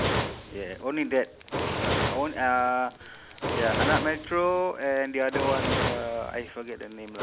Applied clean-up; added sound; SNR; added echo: none; Fire; 3 dB; none.